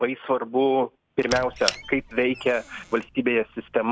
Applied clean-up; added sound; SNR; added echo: none; Squeak; 12 dB; none.